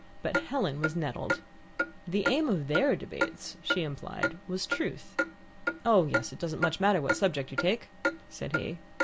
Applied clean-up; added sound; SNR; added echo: none; Clock; 4 dB; none.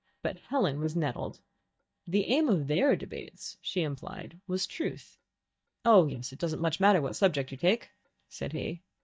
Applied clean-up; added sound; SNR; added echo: neural mask model DeepFilterNet 3.